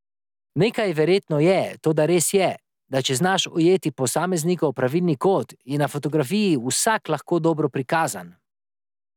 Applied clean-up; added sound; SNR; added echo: none; none; none; none.